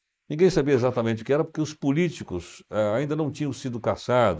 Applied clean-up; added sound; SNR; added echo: neural mask model Resemble Enhance denoiser.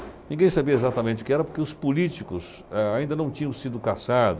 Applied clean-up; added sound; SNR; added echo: none; Subway, metro, underground; 19 dB; none.